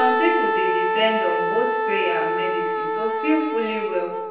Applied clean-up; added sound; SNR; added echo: none; Wind instrument, woodwind instrument; -2 dB; reverberation time 0.9 s.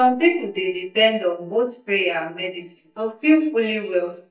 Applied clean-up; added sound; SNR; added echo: neural mask model DeepFilterNet 3.